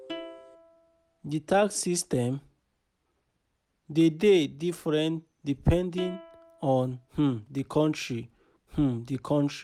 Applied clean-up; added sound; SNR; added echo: none; Plucked string instrument; 19 dB; none.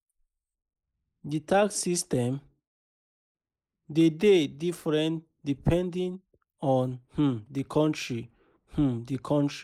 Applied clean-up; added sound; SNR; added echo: neural mask model Resemble Enhance denoiser.